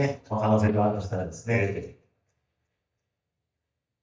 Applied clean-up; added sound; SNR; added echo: neural mask model DeepFilterNet 3.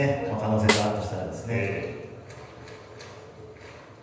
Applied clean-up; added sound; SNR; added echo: none; Snare drum; 2 dB; reverberation time 1.1 s.